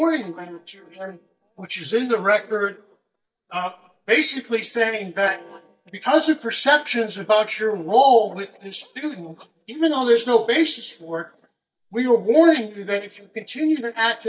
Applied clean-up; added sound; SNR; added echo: neural mask model DeepFilterNet 3.